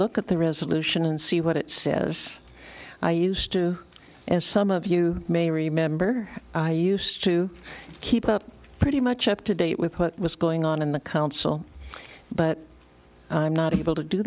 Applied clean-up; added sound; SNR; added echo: none; none; none; none.